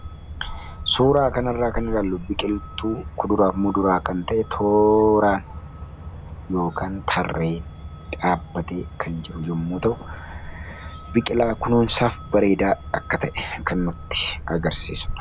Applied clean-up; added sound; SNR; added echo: none; Truck; 12 dB; none.